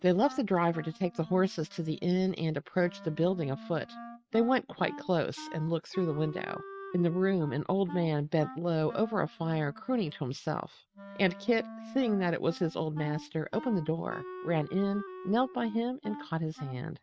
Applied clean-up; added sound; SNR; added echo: neural mask model RNNoise.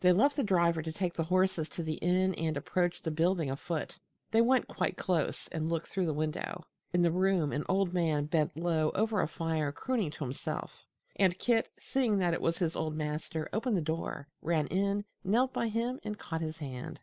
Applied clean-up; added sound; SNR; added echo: none; none; none; none.